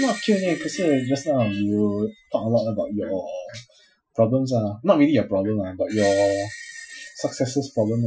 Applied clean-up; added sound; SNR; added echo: classical method Wiener filter.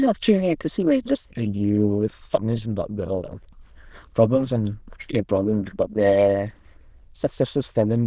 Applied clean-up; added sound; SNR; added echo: neural diffusion model UNIVERSE++.